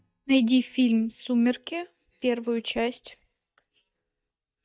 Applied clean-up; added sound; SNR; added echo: neural mask model DeepFilterNet 3.